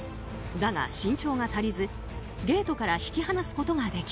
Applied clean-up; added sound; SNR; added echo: none; none; none; none.